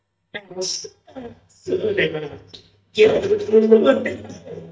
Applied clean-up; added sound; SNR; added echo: neural mask model DeepFilterNet 3.